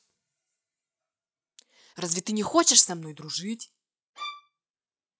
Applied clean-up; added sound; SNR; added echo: classical method log-MMSE.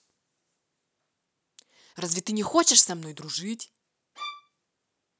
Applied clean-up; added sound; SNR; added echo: none; Bowed string instrument; 12 dB; none.